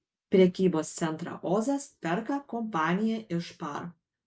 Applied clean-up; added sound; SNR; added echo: none; none; none; none.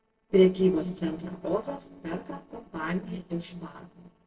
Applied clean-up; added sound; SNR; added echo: neural separator model SepFormer DNS4.